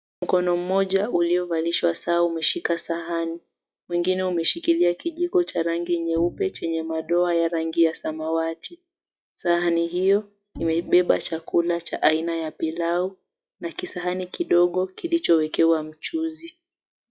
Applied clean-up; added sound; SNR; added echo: classical method log-MMSE.